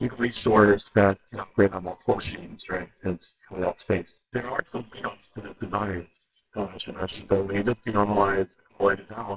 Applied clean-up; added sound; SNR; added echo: neural separator model SepFormer WHAMR!.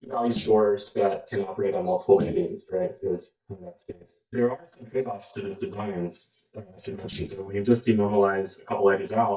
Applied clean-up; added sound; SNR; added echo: neural mask model DeepFilterNet 3.